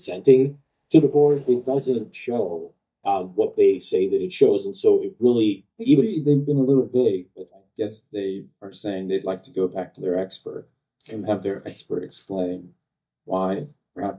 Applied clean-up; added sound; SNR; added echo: neural mask model DeepFilterNet 3.